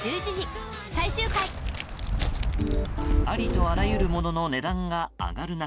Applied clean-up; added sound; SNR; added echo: none; Walk, footsteps; -3 dB; none.